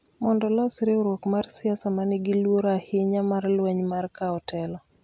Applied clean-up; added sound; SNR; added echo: none; none; none; none.